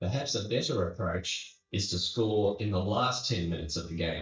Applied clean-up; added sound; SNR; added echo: neural mask model DeepFilterNet 3.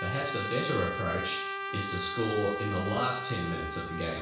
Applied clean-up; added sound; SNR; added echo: none; Trumpet; 4 dB; reverberation time 0.7 s.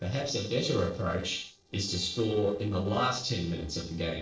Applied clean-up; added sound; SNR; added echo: neural separator model SepFormer DNS4.